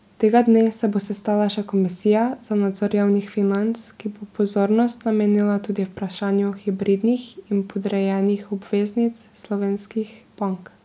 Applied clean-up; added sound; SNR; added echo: none; none; none; none.